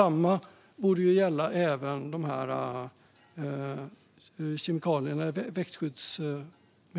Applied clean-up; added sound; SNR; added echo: none; none; none; none.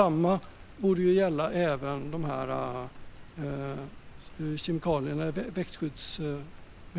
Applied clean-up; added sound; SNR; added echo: none; Rain; 15 dB; none.